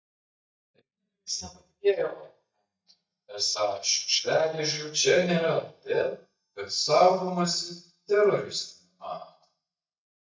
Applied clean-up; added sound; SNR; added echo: neural mask model DeepFilterNet 3.